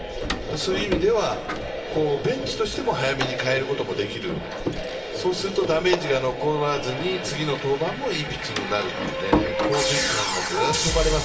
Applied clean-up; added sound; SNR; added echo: none; Door; 9 dB; reverberation time 1.9 s.